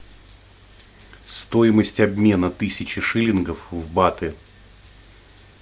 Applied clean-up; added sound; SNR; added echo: none; none; none; none.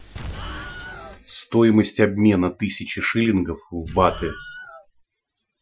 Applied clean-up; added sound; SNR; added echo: classical method Wiener filter.